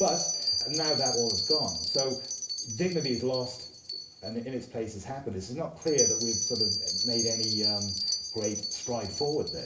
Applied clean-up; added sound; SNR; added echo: none; Bell; -1 dB; reverberation time 0.4 s.